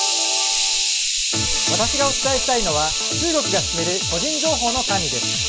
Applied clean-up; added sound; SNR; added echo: none; Hiss; -3 dB; none.